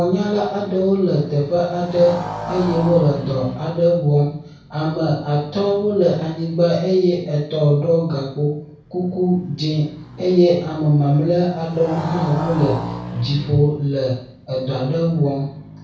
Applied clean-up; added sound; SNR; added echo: none; Motorcycle; 15 dB; reverberation time 0.6 s.